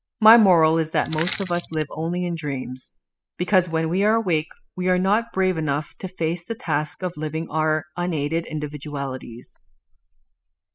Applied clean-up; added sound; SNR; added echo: classical method spectral subtraction.